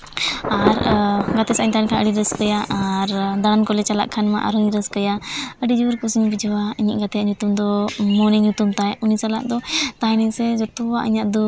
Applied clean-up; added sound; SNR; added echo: none; Thunder / Traffic noise, roadway noise / Rain / Insect; 12 dB; none.